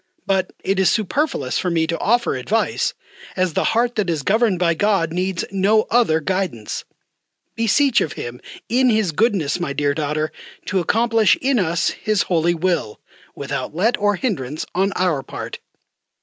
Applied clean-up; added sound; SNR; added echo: none; none; none; none.